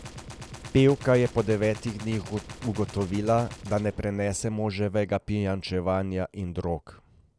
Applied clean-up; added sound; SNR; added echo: none; Gunshot, gunfire; 17 dB; none.